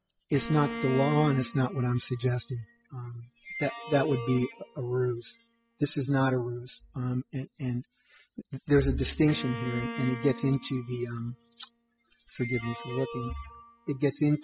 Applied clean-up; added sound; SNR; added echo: classical method spectral subtraction.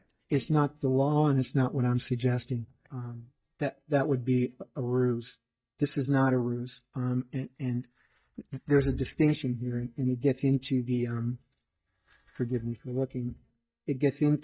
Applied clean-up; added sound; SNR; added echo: neural mask model DeepFilterNet 3.